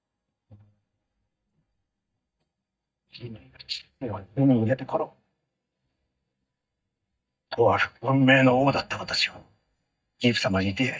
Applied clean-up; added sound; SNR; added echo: neural mask model DeepFilterNet 3.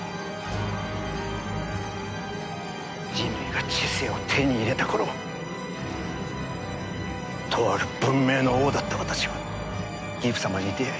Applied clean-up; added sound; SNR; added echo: none; none; none; none.